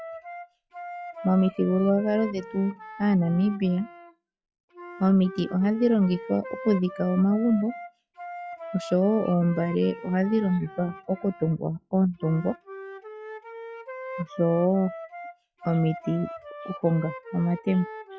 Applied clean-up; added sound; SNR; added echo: classical method log-MMSE.